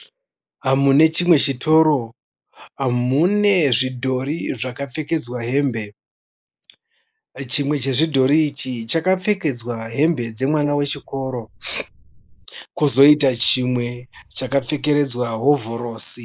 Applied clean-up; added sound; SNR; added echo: neural mask model Resemble Enhance denoiser.